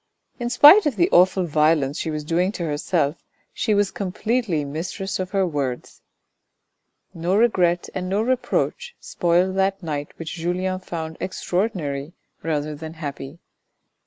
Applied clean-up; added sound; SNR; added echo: none; none; none; none.